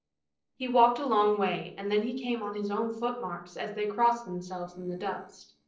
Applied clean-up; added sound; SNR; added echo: neural separator model SepFormer DNS4.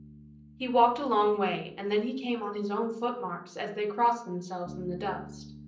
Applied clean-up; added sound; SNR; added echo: none; Bass guitar; 20 dB; reverberation time 0.6 s.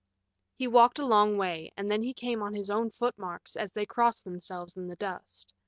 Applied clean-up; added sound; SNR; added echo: none; none; none; none.